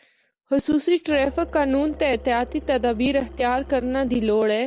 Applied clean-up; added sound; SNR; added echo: none; Musical instrument; 17 dB; none.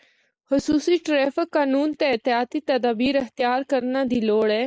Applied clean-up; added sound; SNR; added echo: neural mask model Resemble Enhance denoiser.